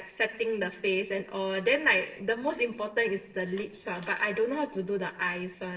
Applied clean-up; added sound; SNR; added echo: neural separator model SepFormer DNS4.